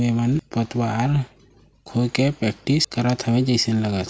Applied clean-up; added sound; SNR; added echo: none; none; none; none.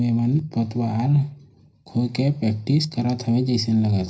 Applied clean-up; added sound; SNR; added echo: none; none; none; reverberation time 0.4 s.